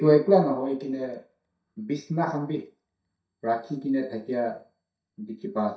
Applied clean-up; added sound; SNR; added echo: neural mask model DeepFilterNet 3.